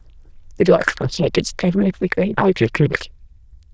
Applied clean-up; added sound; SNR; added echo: neural diffusion model UNIVERSE++.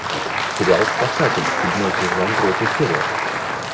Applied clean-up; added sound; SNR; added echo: none; Applause; -1 dB; none.